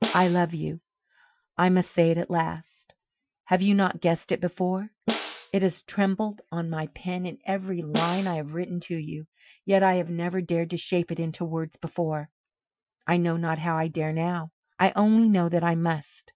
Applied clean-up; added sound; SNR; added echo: classical method Wiener filter.